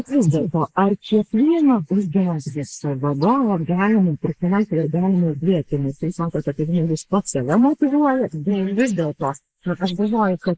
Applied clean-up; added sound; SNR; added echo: neural mask model Resemble Enhance denoiser.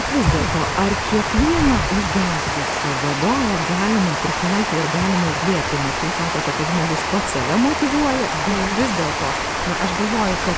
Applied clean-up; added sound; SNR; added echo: none; Water; 0 dB; none.